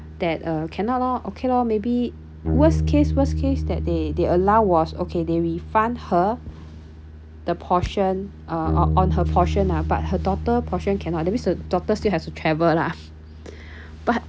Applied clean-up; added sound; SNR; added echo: none; Bass guitar; 5 dB; none.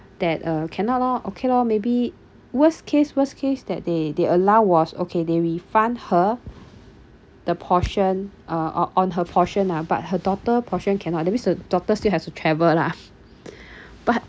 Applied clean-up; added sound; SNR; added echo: none; none; none; none.